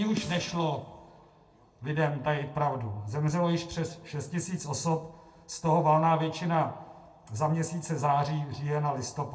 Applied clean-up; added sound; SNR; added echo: none; Snare drum; 15 dB; reverberation time 0.2 s.